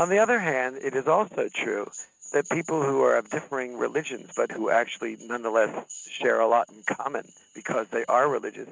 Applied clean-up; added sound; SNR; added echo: neural mask model RNNoise.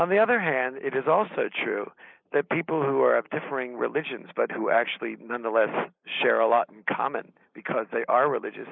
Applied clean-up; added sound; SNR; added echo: neural mask model Resemble Enhance denoiser.